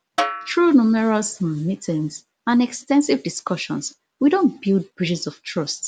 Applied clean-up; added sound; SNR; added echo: none; Snare drum; 10 dB; none.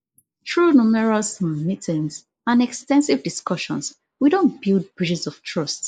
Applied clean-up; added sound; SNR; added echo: neural mask model Resemble Enhance denoiser.